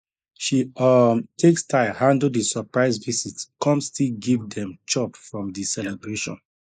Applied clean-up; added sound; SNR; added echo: neural mask model Resemble Enhance denoiser.